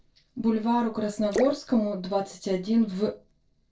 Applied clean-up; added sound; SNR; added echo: neural separator model SepFormer DNS4.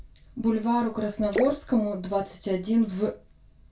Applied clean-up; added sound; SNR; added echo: none; Drip / Splash, splatter; 11 dB; reverberation time 0.2 s.